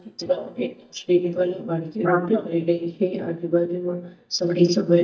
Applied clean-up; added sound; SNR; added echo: neural mask model DeepFilterNet 3.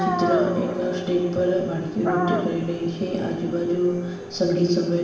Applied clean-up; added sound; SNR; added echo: none; Dog; 9 dB; reverberation time 1.0 s.